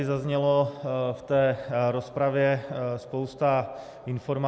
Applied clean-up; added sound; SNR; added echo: none; none; none; none.